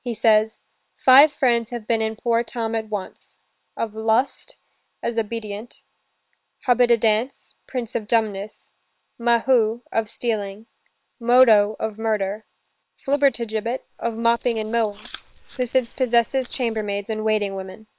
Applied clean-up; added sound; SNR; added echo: neural separator model SepFormer WHAM!.